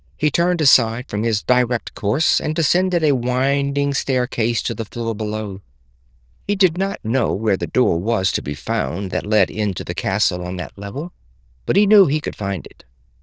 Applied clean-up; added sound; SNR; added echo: neural diffusion model UNIVERSE++.